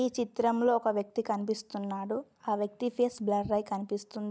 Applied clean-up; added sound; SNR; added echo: none; none; none; none.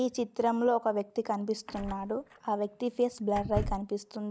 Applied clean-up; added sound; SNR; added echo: none; Door / Car; 10 dB; none.